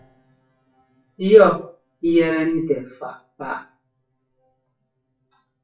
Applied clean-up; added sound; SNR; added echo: classical method WPE with log-MMSE.